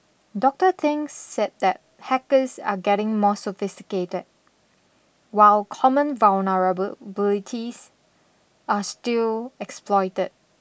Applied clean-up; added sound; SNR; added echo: none; none; none; none.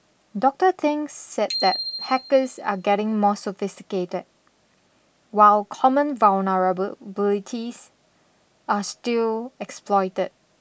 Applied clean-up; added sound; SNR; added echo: none; Bicycle bell; 11 dB; none.